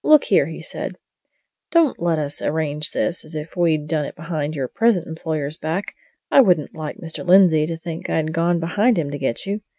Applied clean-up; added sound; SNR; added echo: none; none; none; none.